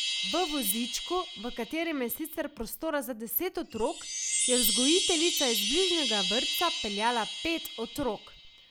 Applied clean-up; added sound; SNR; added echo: none; Chime; 1 dB; none.